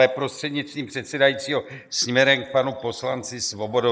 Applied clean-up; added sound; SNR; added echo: neural mask model Resemble Enhance denoiser.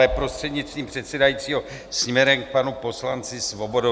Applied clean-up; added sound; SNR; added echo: none; none; none; none.